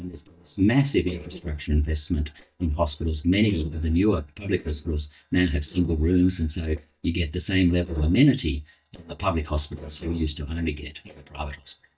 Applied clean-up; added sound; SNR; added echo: neural mask model DeepFilterNet 3.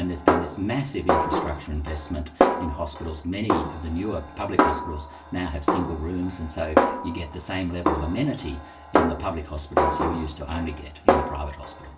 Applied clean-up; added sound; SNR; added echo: none; Snare drum; -3 dB; reverberation time 0.2 s.